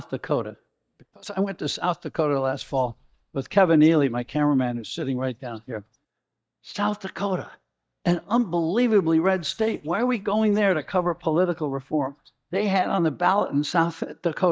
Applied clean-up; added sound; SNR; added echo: neural mask model DeepFilterNet 3.